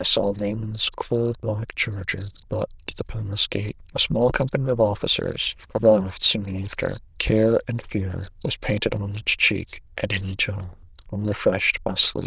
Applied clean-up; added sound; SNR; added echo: neural diffusion model UNIVERSE++.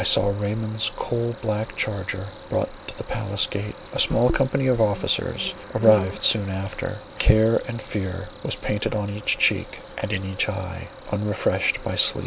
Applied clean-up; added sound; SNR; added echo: none; Cricket; 17 dB; none.